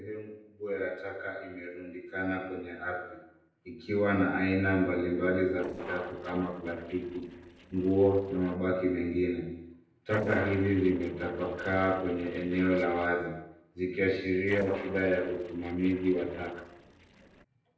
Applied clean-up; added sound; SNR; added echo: neural separator model SepFormer DNS4.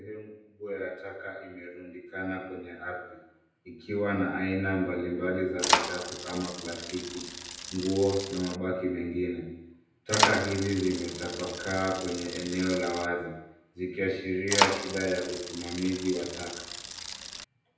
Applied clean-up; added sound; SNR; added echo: none; Bicycle; 1 dB; reverberation time 0.9 s.